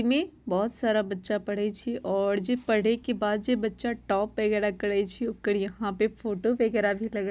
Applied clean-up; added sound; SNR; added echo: none; none; none; none.